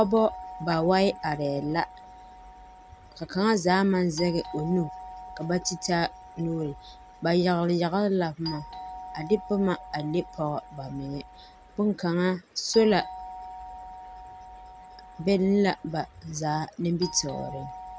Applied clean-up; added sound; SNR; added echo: none; Doorbell; 16 dB; none.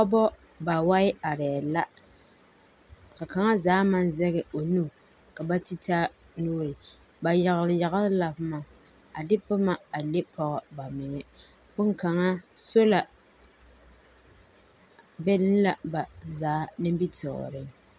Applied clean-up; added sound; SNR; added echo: none; none; none; none.